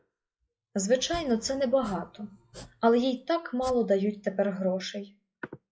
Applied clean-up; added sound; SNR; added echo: classical method log-MMSE.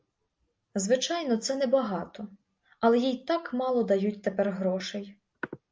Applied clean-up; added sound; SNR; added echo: none; none; none; none.